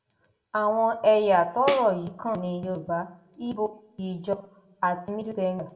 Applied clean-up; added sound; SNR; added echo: none; Tambourine; 11 dB; reverberation time 0.5 s.